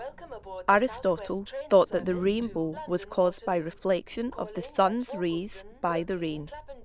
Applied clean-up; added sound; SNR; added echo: none; Train; 14 dB; none.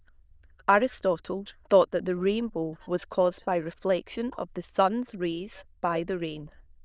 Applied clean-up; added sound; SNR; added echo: neural diffusion model UNIVERSE++.